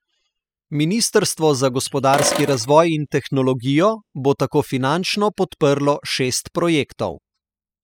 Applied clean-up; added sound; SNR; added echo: classical method spectral subtraction.